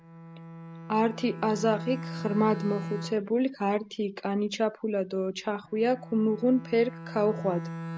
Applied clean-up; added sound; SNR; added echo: none; Bowed string instrument; 12 dB; none.